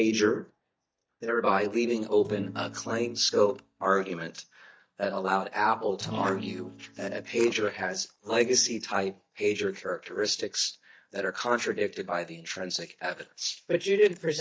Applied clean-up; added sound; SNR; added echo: neural mask model DeepFilterNet 3.